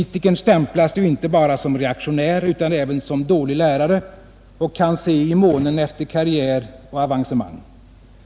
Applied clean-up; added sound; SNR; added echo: none; none; none; none.